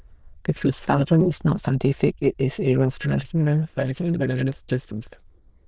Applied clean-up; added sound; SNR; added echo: neural diffusion model UNIVERSE++.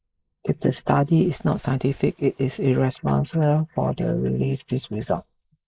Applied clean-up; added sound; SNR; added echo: neural mask model Resemble Enhance denoiser.